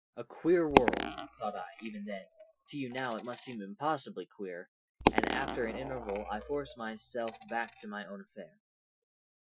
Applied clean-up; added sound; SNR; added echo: classical method Wiener filter.